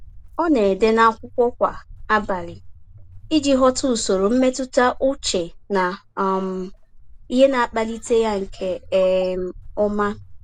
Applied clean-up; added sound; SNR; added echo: none; Walk, footsteps; 17 dB; none.